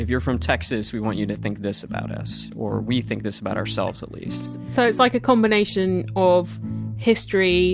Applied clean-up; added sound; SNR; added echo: none; none; none; none.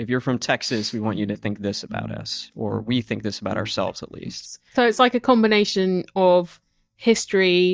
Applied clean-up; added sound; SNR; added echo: neural mask model DeepFilterNet 3.